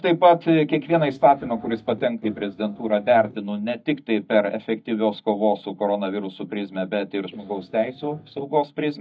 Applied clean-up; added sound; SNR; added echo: neural mask model DeepFilterNet 3.